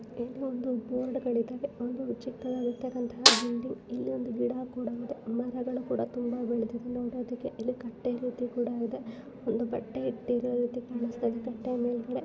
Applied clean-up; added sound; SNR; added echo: none; Snare drum; -5 dB; none.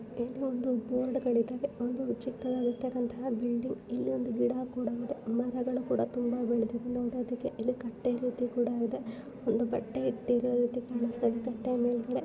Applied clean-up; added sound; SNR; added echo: none; none; none; none.